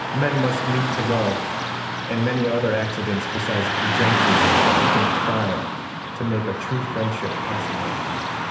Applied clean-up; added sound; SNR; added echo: none; Car passing by / Traffic noise, roadway noise; -2 dB; reverberation time 0.8 s.